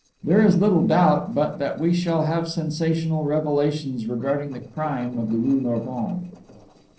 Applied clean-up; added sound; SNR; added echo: neural separator model SepFormer DNS4.